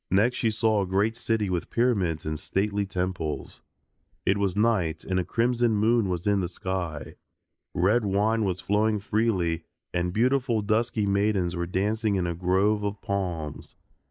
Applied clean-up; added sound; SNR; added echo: neural mask model Resemble Enhance denoiser.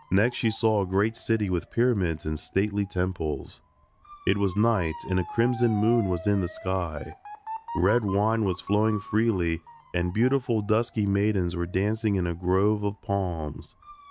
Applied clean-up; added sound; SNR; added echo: none; Motor vehicle (road) / Siren; 17 dB; none.